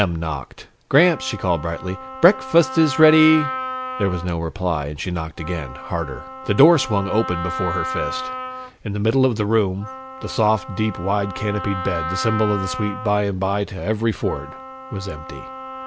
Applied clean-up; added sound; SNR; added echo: none; Wind instrument, woodwind instrument; 10 dB; none.